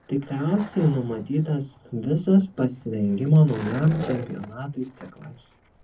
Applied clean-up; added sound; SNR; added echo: none; Skateboard; 17 dB; reverberation time 0.3 s.